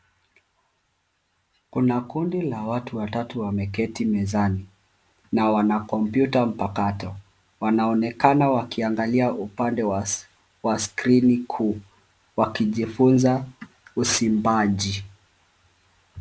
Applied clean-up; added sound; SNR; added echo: none; none; none; none.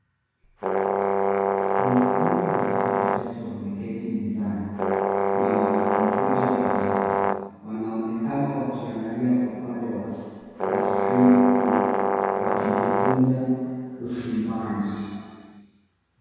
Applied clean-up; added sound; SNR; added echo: none; Brass instrument; -3 dB; reverberation time 2.0 s.